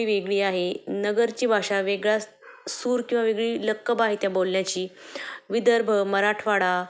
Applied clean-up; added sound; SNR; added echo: none; none; none; none.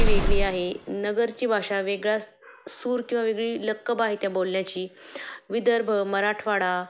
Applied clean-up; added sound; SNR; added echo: none; Explosion; 2 dB; none.